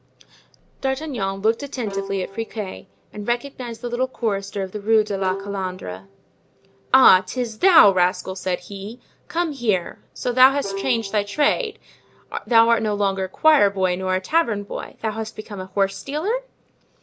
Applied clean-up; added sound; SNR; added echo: none; Bowed string instrument; 15 dB; none.